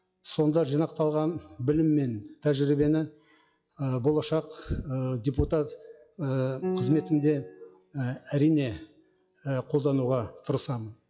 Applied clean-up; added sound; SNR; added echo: classical method log-MMSE.